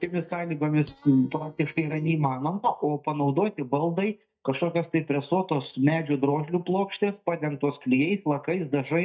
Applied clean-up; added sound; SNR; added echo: neural mask model DeepFilterNet 3.